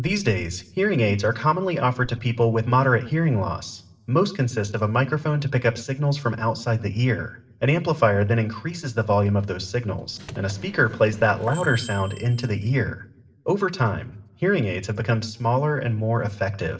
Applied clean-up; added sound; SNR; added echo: neural separator model SepFormer DNS4.